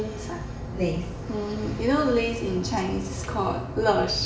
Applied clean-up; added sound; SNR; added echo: none; none; none; reverberation time 0.8 s.